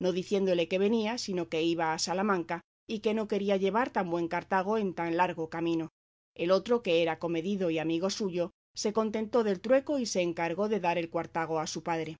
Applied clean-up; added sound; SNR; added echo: none; none; none; none.